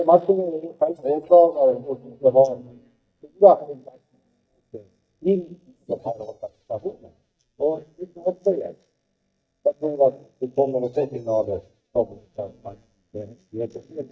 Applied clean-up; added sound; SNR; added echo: neural mask model DeepFilterNet 3.